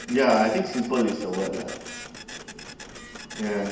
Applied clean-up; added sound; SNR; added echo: none; Printer; 14 dB; reverberation time 1.0 s.